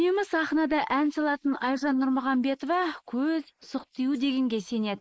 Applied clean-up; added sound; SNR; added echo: neural mask model Resemble Enhance denoiser.